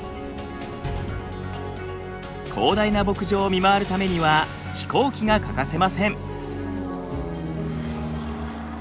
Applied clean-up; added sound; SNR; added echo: none; none; none; none.